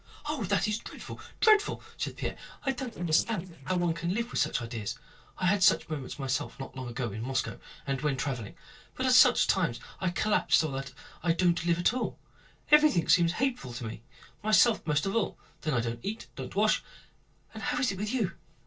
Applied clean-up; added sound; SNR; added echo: neural separator model SepFormer DNS4.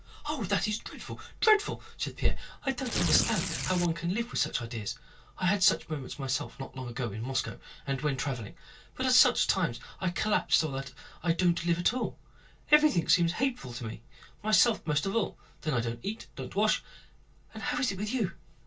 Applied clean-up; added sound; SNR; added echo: none; Tearing; 2 dB; reverberation time 0.2 s.